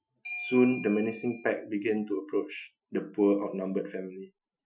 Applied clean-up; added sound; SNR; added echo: classical method Wiener filter.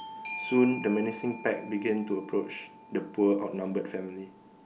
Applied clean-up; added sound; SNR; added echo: none; Bell / Doorbell; 14 dB; none.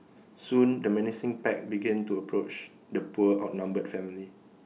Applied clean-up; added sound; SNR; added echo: none; none; none; none.